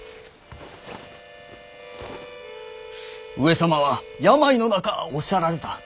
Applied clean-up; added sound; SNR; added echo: none; Harmonica; 18 dB; none.